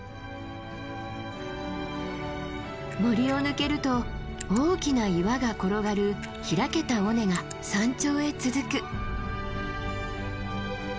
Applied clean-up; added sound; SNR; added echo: none; Camera + Wind; 17 dB; none.